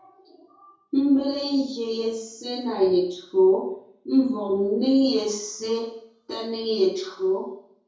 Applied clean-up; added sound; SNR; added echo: none; none; none; reverberation time 0.6 s.